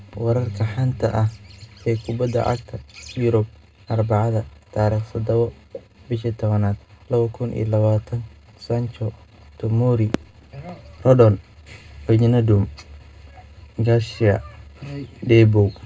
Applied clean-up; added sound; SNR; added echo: none; Fireworks; 15 dB; reverberation time 0.2 s.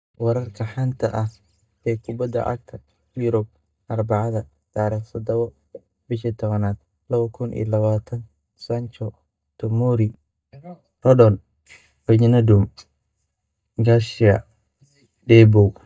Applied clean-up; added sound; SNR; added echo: neural mask model DeepFilterNet 3.